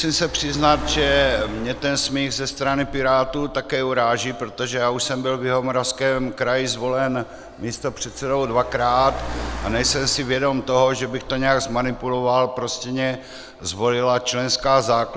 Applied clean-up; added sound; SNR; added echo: none; Car; 14 dB; none.